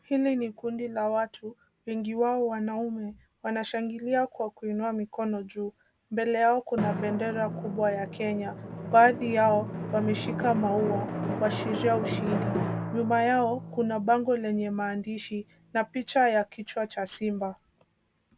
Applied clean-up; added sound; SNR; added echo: none; Drum; 9 dB; none.